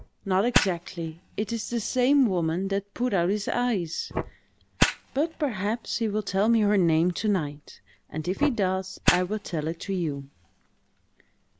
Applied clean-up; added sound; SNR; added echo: none; Fire; 8 dB; none.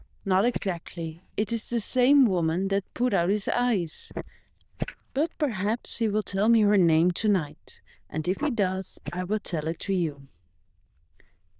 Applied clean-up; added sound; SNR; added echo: neural diffusion model UNIVERSE++.